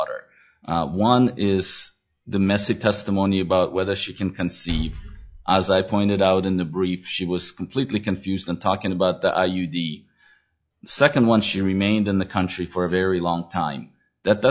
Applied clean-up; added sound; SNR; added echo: classical method log-MMSE.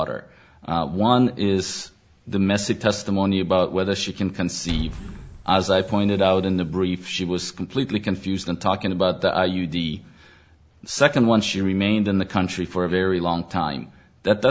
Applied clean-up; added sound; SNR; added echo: none; Liquid; 15 dB; none.